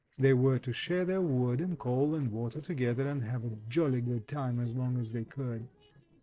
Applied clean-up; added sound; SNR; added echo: neural separator model SepFormer DNS4.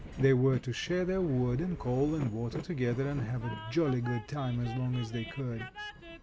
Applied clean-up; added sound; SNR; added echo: none; Train; 12 dB; none.